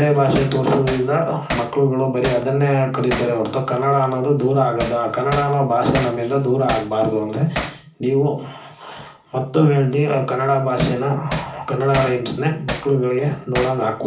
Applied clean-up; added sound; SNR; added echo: none; Hammer; 11 dB; reverberation time 0.4 s.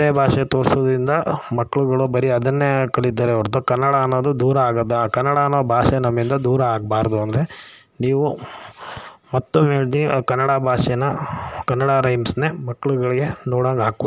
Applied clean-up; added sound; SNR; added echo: none; none; none; none.